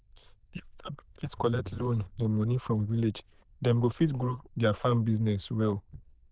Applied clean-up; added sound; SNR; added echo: neural diffusion model UNIVERSE++.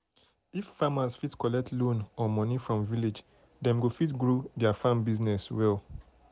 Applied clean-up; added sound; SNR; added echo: none; none; none; none.